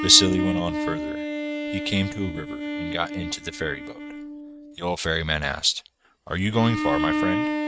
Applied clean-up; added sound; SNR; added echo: neural mask model RNNoise.